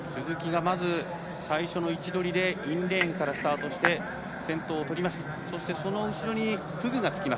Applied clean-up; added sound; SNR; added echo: none; Cutlery, silverware / Dishes, pots, and pans / Chink, clink; 3 dB; none.